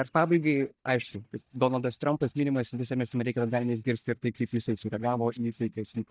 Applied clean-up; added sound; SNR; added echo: neural mask model DeepFilterNet 3.